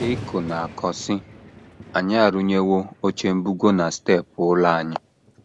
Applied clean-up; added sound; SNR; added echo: none; Thunder; 18 dB; none.